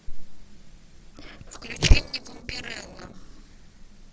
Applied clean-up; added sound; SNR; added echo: neural separator model SepFormer DNS4.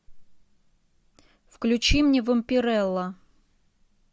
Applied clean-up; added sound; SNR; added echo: none; none; none; none.